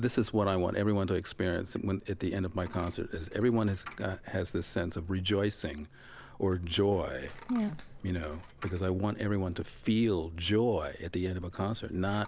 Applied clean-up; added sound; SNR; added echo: none; Coin (dropping); 19 dB; none.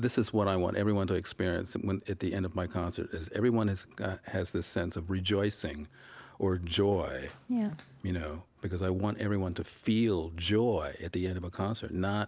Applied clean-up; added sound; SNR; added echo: none; none; none; none.